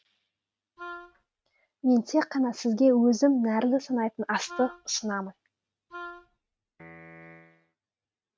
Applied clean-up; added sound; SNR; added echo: neural mask model RNNoise.